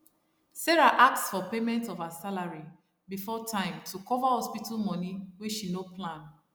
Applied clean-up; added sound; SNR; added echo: none; none; none; none.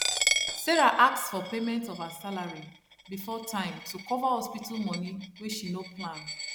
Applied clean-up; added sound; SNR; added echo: none; Coin (dropping); 6 dB; none.